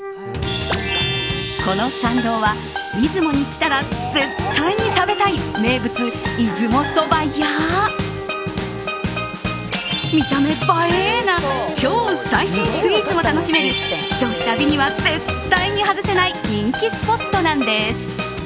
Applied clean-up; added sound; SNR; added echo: none; Wind instrument, woodwind instrument; 13 dB; none.